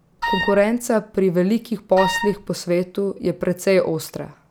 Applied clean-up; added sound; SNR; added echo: none; Wind instrument, woodwind instrument; 5 dB; none.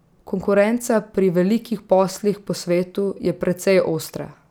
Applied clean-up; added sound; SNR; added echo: none; none; none; none.